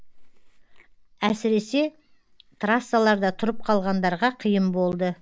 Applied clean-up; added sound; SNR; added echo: none; Chewing, mastication; 15 dB; none.